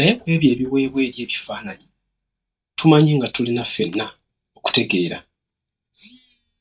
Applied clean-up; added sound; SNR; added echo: neural mask model DeepFilterNet 3.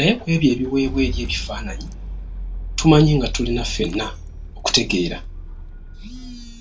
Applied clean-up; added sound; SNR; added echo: none; Rattle / Engine starting / Car; 8 dB; reverberation time 0.2 s.